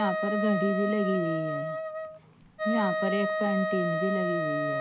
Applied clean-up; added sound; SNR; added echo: none; Wind instrument, woodwind instrument; 0 dB; none.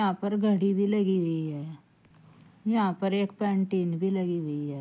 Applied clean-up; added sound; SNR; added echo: none; none; none; none.